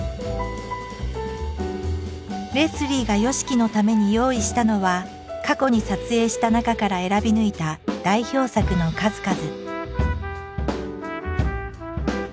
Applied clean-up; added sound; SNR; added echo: none; none; none; none.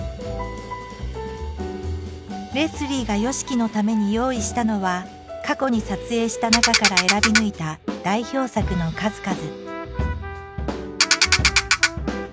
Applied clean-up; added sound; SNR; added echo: none; Ratchet, pawl; -5 dB; none.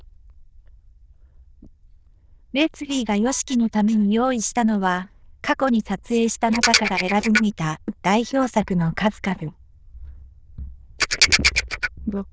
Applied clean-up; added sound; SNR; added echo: neural diffusion model UNIVERSE++.